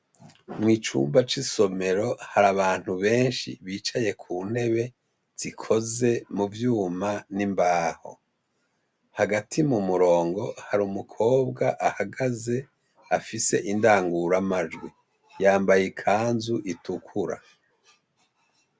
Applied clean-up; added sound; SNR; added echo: none; none; none; none.